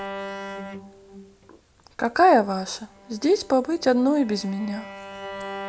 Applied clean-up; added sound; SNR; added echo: none; Bowed string instrument; 14 dB; none.